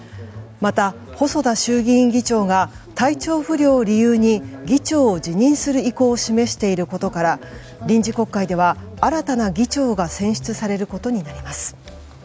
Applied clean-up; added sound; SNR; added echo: none; none; none; none.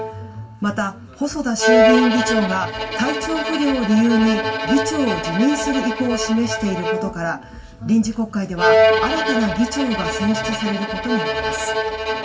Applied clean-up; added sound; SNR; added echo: none; Bowed string instrument; 0 dB; reverberation time 0.2 s.